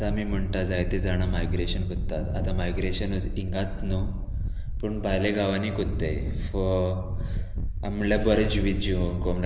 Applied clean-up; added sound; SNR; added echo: none; Wind; 1 dB; none.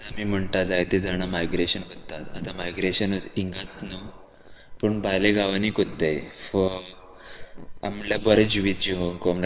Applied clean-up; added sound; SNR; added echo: neural separator model SepFormer WHAM!.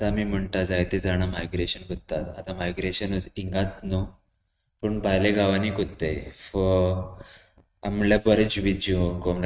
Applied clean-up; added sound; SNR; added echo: neural mask model RNNoise.